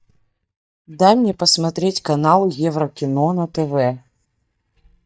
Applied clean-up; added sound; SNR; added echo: neural mask model DeepFilterNet 3.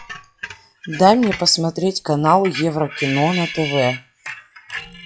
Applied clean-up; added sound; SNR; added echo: classical method log-MMSE.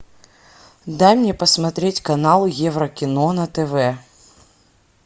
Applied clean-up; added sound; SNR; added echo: none; none; none; none.